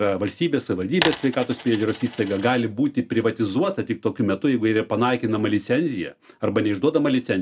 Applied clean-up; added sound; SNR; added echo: none; Coin (dropping); 9 dB; none.